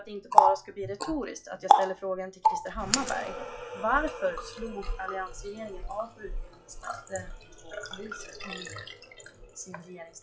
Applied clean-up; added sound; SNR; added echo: classical method WPE with log-MMSE.